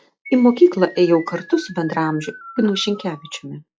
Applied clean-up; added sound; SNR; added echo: classical method log-MMSE.